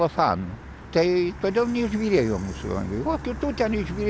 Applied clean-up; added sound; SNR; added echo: none; none; none; none.